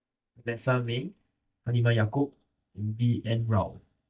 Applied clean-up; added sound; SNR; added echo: neural mask model DeepFilterNet 3.